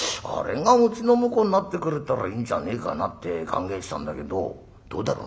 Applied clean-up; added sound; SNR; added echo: none; none; none; none.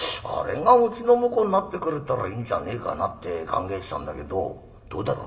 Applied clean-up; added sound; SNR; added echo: none; none; none; reverberation time 1.6 s.